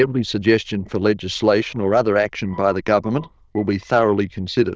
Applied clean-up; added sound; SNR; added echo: neural diffusion model UNIVERSE++.